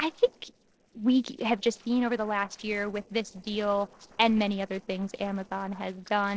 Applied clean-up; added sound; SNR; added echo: neural separator model SepFormer DNS4.